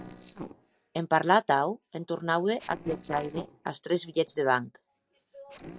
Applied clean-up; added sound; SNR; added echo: neural separator model SepFormer DNS4.